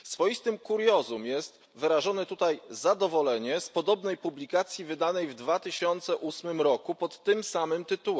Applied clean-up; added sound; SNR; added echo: none; none; none; none.